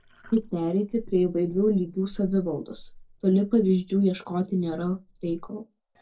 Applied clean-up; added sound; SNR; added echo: neural separator model SepFormer DNS4.